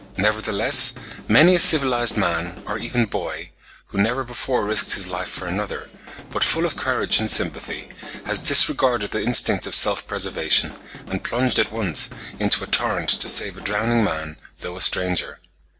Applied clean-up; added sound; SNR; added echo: none; Drum kit; 18 dB; none.